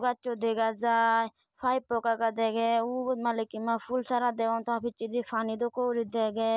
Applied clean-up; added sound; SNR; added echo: none; none; none; none.